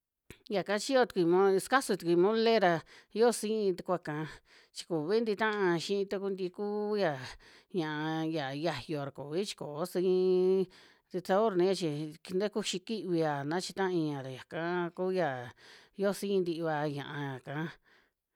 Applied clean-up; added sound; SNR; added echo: none; none; none; none.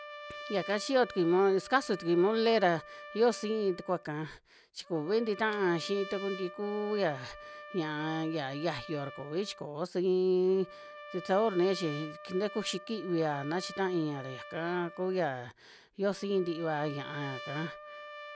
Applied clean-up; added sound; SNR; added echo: none; Trumpet; 15 dB; none.